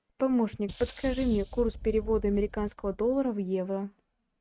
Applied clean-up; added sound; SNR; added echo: neural mask model RNNoise.